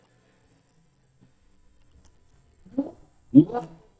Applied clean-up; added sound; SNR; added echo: neural mask model DeepFilterNet 3.